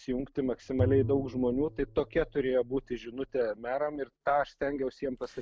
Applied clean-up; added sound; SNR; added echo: none; Bowed string instrument; 8 dB; none.